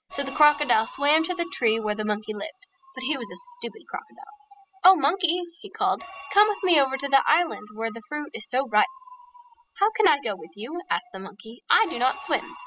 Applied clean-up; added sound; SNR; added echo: classical method spectral subtraction.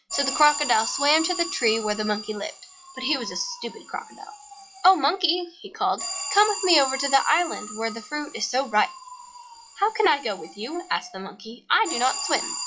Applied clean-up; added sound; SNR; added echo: classical method log-MMSE.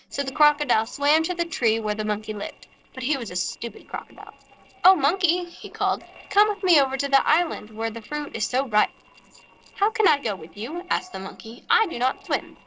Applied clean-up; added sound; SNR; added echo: neural separator model SepFormer DNS4.